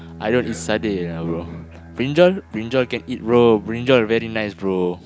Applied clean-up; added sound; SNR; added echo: none; Bowed string instrument; 17 dB; none.